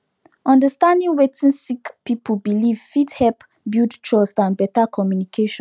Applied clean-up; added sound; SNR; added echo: none; none; none; none.